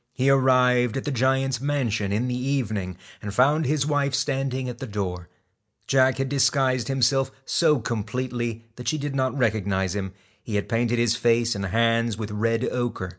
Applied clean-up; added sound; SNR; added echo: none; none; none; none.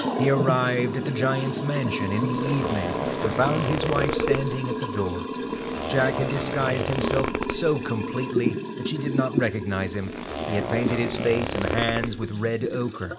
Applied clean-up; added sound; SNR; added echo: none; Zipper (clothing) + Liquid; 1 dB; none.